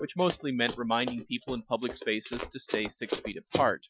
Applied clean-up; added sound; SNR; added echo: classical method Wiener filter.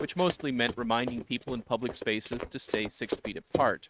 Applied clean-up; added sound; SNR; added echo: neural mask model RNNoise.